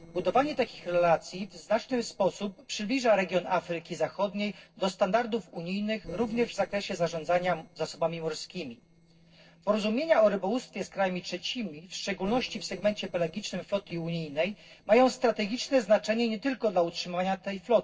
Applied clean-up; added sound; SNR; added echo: neural separator model SepFormer DNS4.